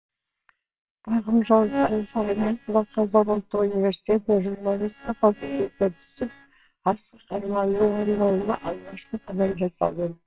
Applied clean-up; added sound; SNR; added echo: neural separator model SepFormer WHAMR!.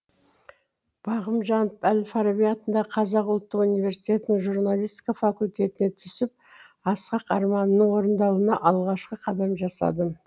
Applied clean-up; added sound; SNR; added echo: none; none; none; none.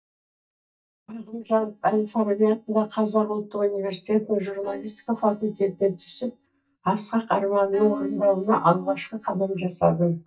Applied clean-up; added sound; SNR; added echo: neural mask model DeepFilterNet 3.